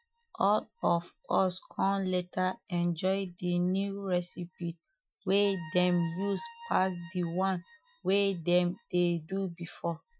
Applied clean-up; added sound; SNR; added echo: classical method Wiener filter.